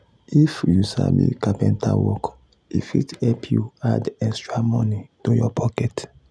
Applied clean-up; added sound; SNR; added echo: none; none; none; none.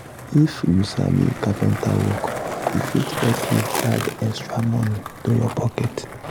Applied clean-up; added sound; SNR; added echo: none; Skateboard; 8 dB; none.